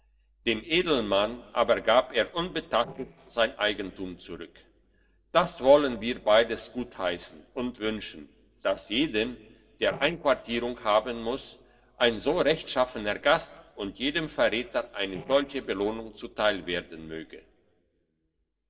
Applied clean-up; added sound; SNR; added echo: neural separator model SepFormer DNS4.